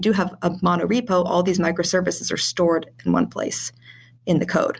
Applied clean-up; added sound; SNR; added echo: none; none; none; none.